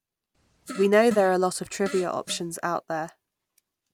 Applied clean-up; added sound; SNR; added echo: none; Fart; 14 dB; none.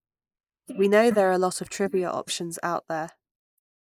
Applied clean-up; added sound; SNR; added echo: neural mask model Resemble Enhance denoiser.